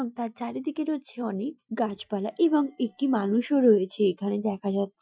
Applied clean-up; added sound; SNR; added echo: classical method Wiener filter.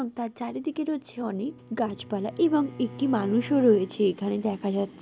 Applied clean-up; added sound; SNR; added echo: none; Bowed string instrument; 18 dB; none.